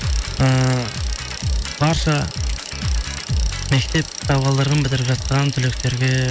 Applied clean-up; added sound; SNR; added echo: none; Bicycle; 13 dB; none.